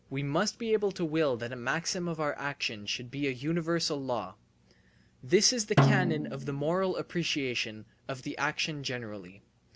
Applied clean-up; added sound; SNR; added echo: none; Snare drum; 0 dB; none.